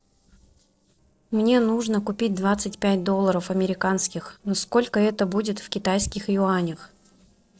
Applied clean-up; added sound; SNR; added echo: neural separator model SepFormer DNS4.